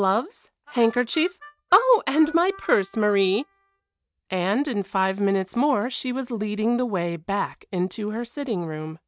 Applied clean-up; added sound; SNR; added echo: neural mask model RNNoise.